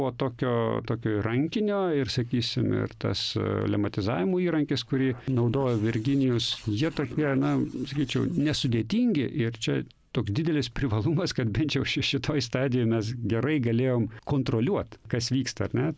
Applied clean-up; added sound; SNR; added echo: neural separator model SepFormer DNS4.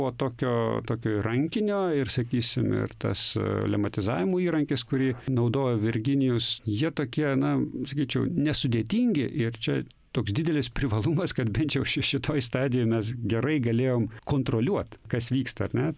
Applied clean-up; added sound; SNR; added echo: none; none; none; none.